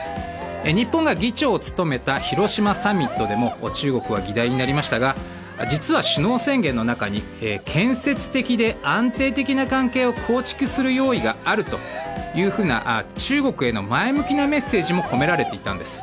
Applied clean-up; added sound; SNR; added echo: none; Cheering; 12 dB; none.